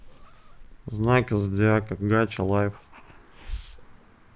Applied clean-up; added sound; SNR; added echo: neural mask model Resemble Enhance denoiser.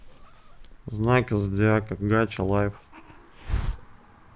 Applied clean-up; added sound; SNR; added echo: none; Hiss; 10 dB; none.